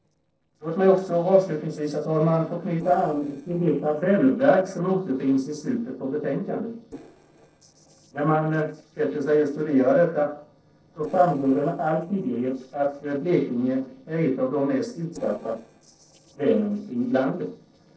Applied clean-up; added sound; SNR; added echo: neural separator model SepFormer DNS4.